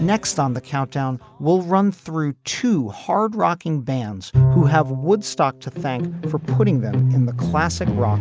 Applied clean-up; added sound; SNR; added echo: none; Bowed string instrument; 7 dB; none.